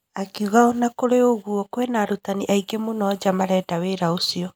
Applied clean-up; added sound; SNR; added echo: none; none; none; none.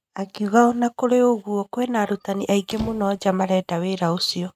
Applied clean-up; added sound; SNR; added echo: neural mask model RNNoise.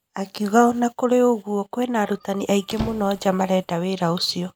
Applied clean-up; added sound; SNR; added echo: none; Squeak; 17 dB; none.